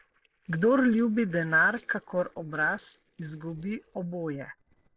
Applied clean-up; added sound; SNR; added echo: neural separator model SepFormer DNS4.